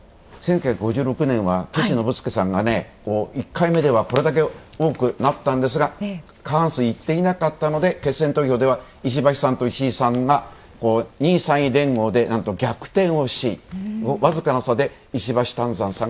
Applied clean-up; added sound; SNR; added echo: none; none; none; none.